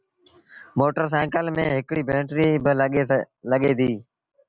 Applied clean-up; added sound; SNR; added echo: none; none; none; none.